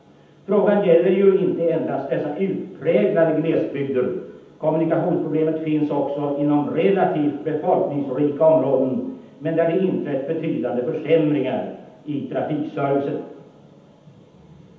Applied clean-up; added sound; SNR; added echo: none; none; none; reverberation time 0.8 s.